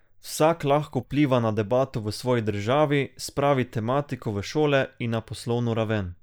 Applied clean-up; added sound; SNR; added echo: neural mask model Resemble Enhance denoiser.